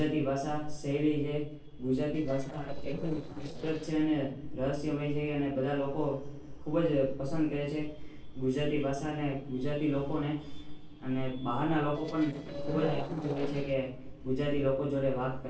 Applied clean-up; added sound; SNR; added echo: neural separator model SepFormer DNS4.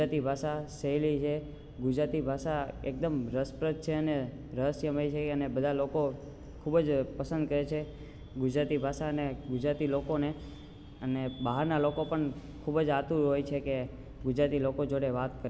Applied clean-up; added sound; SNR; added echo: none; none; none; none.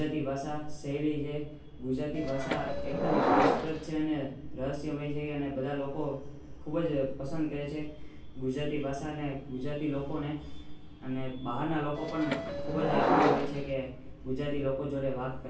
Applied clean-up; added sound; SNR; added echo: none; Subway, metro, underground; -4 dB; reverberation time 0.3 s.